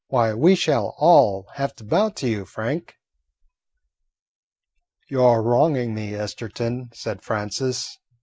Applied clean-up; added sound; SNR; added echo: neural mask model Resemble Enhance denoiser.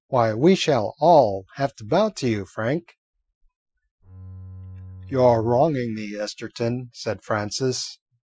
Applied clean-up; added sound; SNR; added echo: classical method Wiener filter.